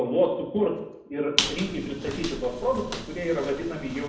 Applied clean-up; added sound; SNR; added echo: none; Squeak; 5 dB; reverberation time 0.7 s.